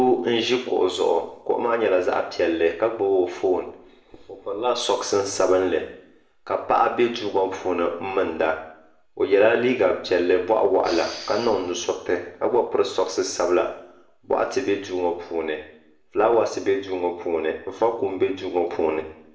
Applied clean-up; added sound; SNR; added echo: neural separator model SepFormer DNS4.